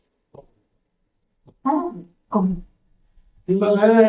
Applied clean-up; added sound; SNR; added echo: neural mask model DeepFilterNet 3.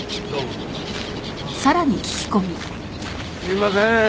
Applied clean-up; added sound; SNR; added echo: none; none; none; none.